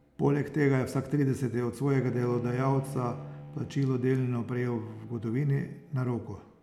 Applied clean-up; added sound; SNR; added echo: none; Bowed string instrument; 16 dB; none.